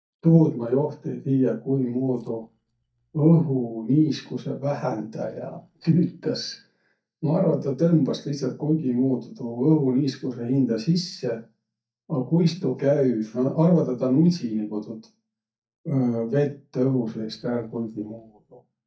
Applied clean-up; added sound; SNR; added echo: neural mask model DeepFilterNet 3.